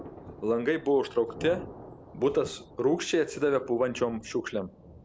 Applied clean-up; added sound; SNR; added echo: none; Thunder; 17 dB; none.